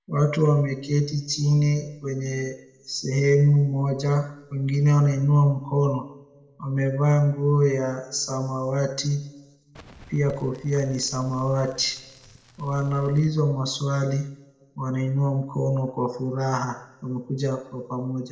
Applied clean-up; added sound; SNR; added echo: neural separator model SepFormer DNS4.